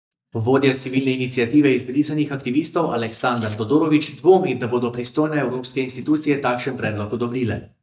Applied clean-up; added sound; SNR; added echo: neural mask model DeepFilterNet 3.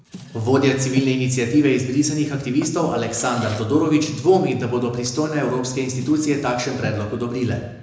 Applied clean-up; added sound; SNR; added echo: none; Drawer open or close; 20 dB; reverberation time 0.9 s.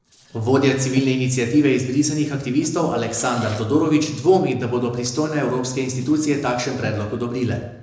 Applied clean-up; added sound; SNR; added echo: neural separator model SepFormer DNS4.